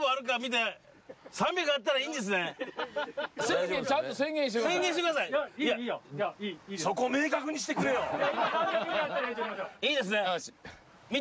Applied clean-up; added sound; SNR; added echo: none; none; none; none.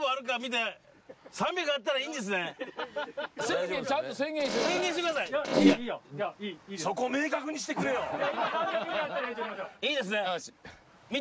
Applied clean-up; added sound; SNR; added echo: none; Fart; -3 dB; none.